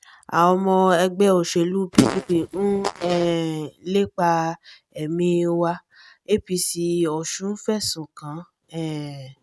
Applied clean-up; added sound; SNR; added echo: neural mask model RNNoise.